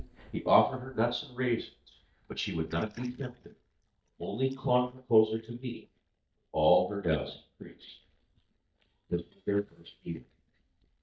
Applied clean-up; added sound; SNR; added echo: neural mask model DeepFilterNet 3.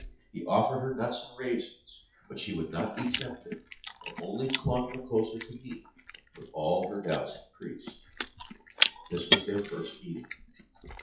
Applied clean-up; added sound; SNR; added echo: classical method WPE with log-MMSE.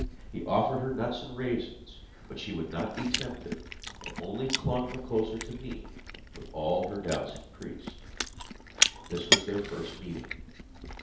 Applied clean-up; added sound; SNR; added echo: none; Chewing, mastication; 1 dB; reverberation time 0.8 s.